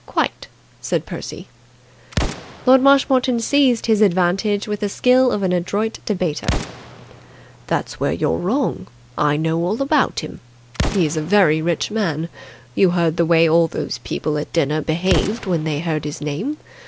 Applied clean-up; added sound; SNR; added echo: none; Explosion; 12 dB; none.